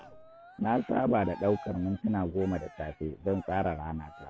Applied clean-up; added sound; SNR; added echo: none; Cheering; 18 dB; none.